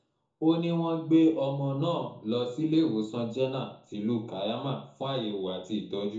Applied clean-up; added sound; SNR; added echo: none; none; none; reverberation time 0.6 s.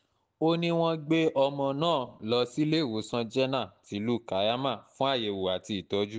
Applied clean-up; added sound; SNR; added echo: none; none; none; none.